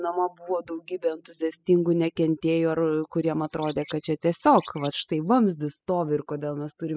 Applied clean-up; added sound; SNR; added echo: classical method spectral subtraction.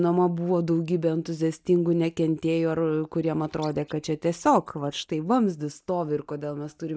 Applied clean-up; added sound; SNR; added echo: neural mask model DeepFilterNet 3.